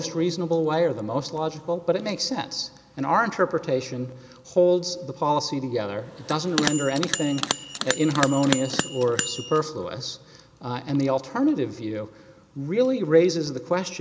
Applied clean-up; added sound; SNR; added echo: none; Bell; 5 dB; none.